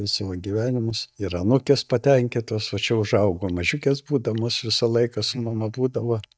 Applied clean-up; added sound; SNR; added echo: neural mask model DeepFilterNet 3.